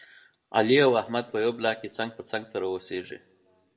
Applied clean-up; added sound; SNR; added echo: none; none; none; reverberation time 1.2 s.